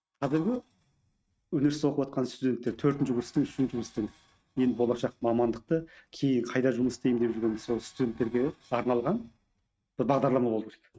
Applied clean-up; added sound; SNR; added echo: neural mask model RNNoise.